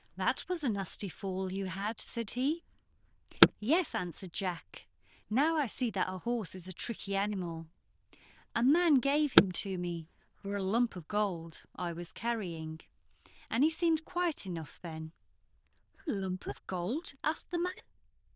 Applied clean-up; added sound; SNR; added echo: neural diffusion model UNIVERSE++.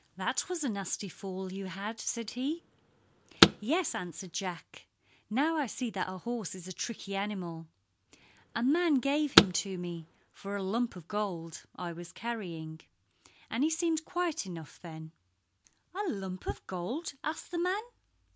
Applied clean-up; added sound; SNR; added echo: none; Car; -2 dB; none.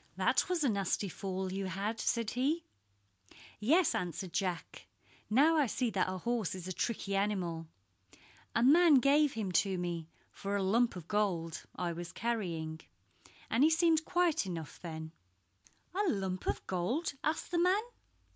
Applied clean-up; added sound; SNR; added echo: none; none; none; none.